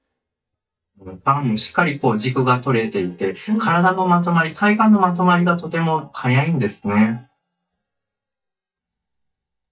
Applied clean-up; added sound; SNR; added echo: neural mask model DeepFilterNet 3.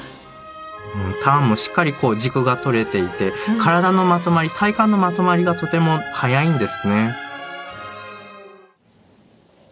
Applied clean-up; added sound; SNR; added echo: none; none; none; none.